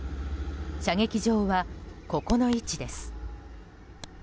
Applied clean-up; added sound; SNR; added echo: none; Bird vocalization, bird call, bird song; 16 dB; none.